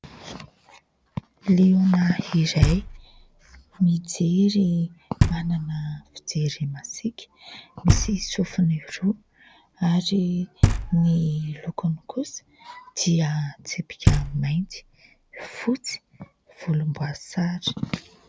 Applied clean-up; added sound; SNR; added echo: none; Knock; 5 dB; none.